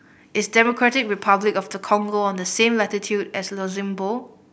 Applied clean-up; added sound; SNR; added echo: none; none; none; none.